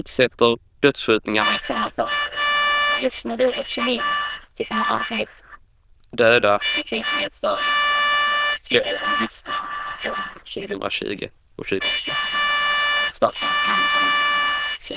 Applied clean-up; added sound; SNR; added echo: neural diffusion model UNIVERSE++.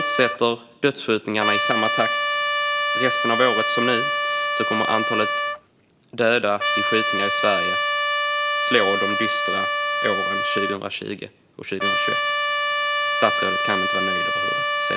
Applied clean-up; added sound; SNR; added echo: none; Trumpet; -2 dB; none.